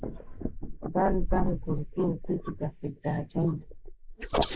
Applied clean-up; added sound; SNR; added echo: neural mask model Resemble Enhance denoiser.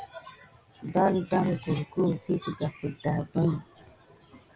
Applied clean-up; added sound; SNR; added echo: none; none; none; none.